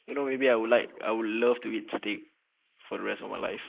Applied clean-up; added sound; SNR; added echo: neural mask model Resemble Enhance denoiser.